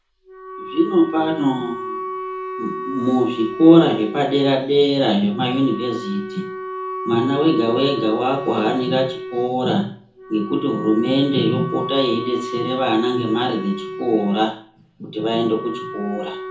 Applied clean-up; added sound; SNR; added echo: none; Wind instrument, woodwind instrument; 10 dB; reverberation time 0.6 s.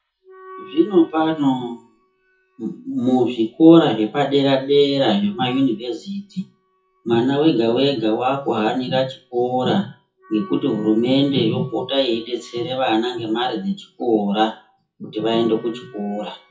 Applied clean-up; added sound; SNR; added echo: classical method WPE with log-MMSE.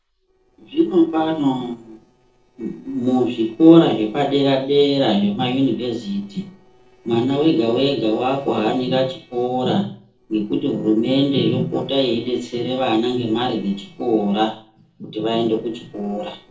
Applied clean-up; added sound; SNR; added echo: neural separator model SepFormer DNS4.